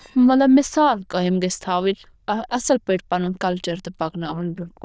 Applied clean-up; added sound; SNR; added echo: neural diffusion model UNIVERSE++.